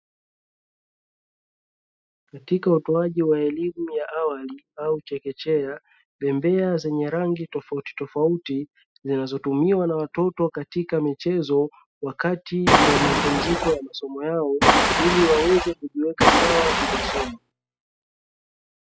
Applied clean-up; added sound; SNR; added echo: classical method spectral subtraction.